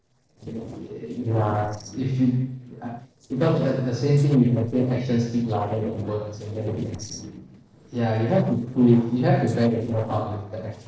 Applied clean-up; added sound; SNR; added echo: neural separator model SepFormer DNS4.